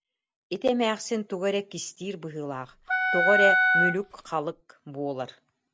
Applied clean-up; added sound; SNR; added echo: none; Wind instrument, woodwind instrument; -5 dB; none.